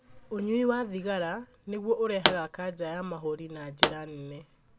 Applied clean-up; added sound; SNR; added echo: none; Explosion; -2 dB; none.